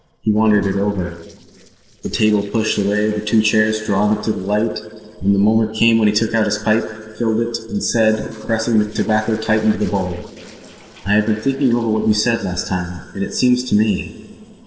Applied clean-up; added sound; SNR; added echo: neural separator model SepFormer DNS4.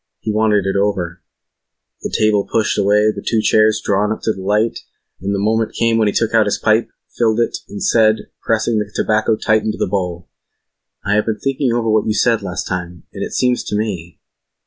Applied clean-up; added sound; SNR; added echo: none; none; none; none.